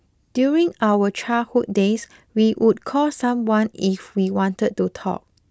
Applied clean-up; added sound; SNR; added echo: none; none; none; none.